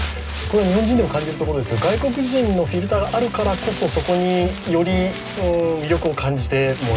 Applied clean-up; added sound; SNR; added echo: none; Wind; 13 dB; reverberation time 0.2 s.